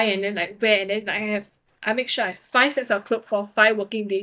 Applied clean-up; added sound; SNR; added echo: neural mask model DeepFilterNet 3.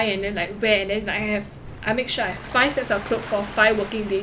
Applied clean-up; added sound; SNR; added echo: none; Waves, surf; 17 dB; none.